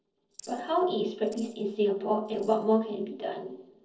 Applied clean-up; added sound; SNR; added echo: neural separator model SepFormer DNS4.